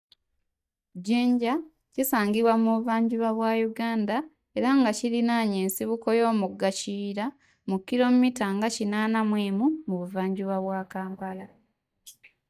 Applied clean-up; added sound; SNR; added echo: neural mask model DeepFilterNet 3.